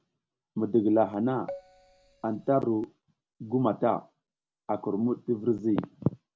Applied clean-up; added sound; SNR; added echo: none; Keyboard (musical); 16 dB; none.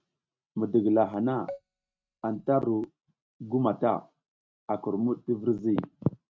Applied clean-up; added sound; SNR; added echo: neural mask model RNNoise.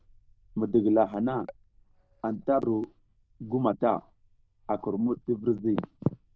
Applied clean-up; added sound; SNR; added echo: neural diffusion model UNIVERSE++.